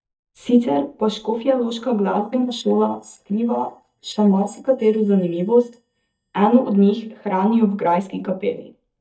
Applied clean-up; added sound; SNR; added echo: neural mask model DeepFilterNet 3.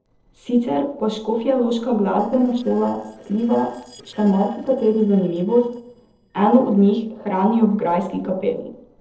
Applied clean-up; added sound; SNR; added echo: neural separator model SepFormer DNS4.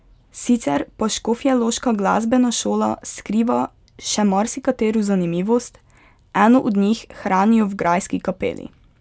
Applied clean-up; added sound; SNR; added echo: none; none; none; none.